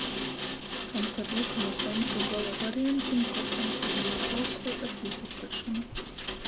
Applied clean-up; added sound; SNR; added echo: none; Rain; -1 dB; none.